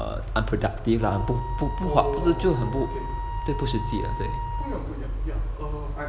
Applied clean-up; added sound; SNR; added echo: none; Wind instrument, woodwind instrument; 12 dB; none.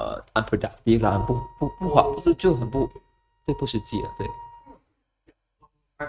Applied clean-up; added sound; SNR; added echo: neural mask model RNNoise.